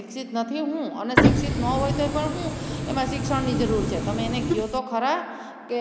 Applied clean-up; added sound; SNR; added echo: none; Printer; -3 dB; none.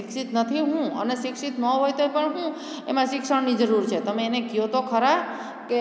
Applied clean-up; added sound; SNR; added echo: none; none; none; none.